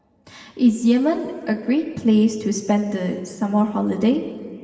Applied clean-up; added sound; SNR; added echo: none; none; none; reverberation time 1.9 s.